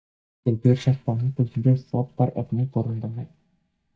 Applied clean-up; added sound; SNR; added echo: neural mask model DeepFilterNet 3.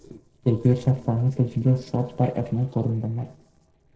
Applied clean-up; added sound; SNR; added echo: neural separator model SepFormer DNS4.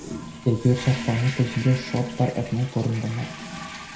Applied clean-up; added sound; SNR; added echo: none; Toilet flush; 11 dB; reverberation time 0.4 s.